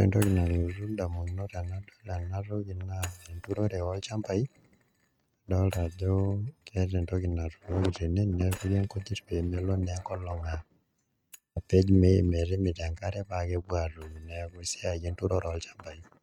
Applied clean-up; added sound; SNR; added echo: neural mask model RNNoise.